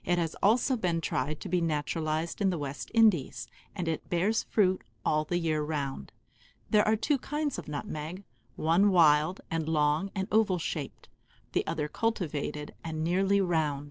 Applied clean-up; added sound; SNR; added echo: none; none; none; none.